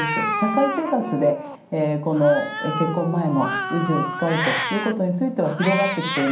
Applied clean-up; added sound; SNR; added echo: none; Cat; 5 dB; reverberation time 0.6 s.